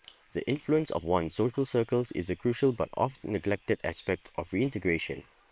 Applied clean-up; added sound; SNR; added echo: neural separator model SepFormer WHAM!.